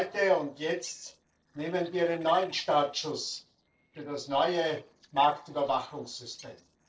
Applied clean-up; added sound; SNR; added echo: neural separator model SepFormer DNS4.